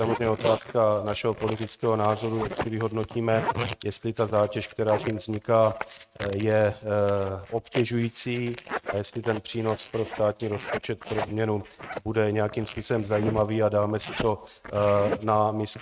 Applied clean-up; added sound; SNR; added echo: neural mask model RNNoise.